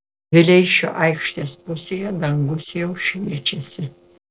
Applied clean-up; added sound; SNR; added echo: neural separator model SepFormer DNS4.